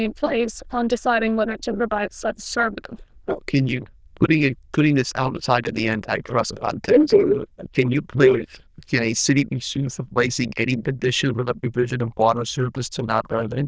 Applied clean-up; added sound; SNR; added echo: neural diffusion model UNIVERSE++.